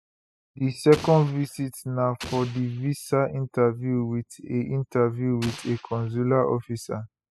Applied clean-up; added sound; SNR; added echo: classical method spectral subtraction.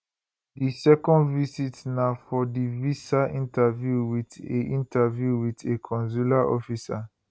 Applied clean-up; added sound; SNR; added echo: none; none; none; none.